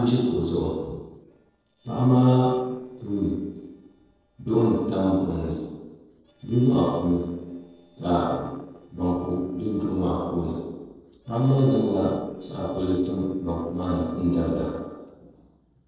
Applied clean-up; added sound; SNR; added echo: neural separator model SepFormer DNS4.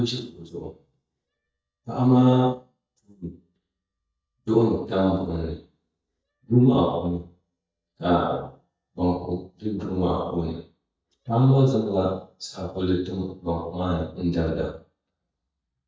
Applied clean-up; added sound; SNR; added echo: neural mask model DeepFilterNet 3.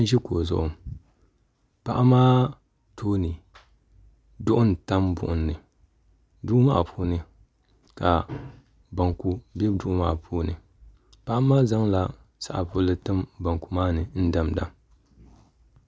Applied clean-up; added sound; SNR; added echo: none; none; none; none.